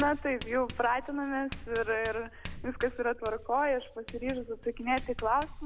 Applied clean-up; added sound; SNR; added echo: none; Writing; 12 dB; none.